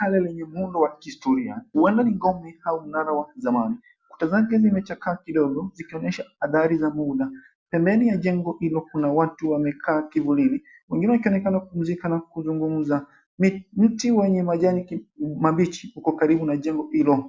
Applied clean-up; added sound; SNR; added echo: none; none; none; none.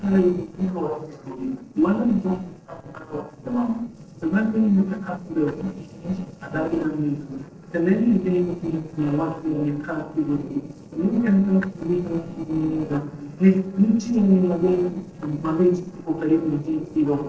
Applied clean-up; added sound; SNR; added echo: neural separator model SepFormer DNS4.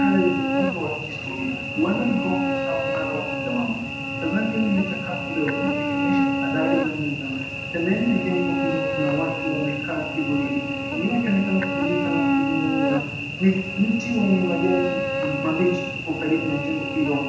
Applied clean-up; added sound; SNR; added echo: none; Cricket / Buzz; 1 dB; reverberation time 0.8 s.